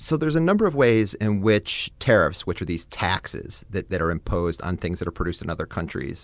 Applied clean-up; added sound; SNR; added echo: none; none; none; none.